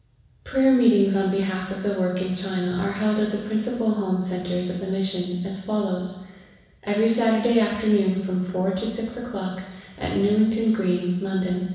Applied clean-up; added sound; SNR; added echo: none; none; none; reverberation time 1.1 s.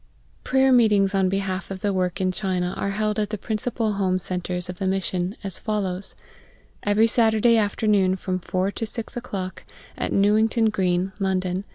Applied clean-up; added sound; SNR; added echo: none; none; none; none.